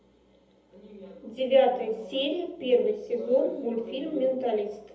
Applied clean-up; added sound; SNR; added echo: none; none; none; reverberation time 0.7 s.